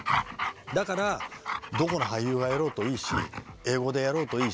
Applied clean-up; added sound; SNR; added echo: none; Dog; 5 dB; none.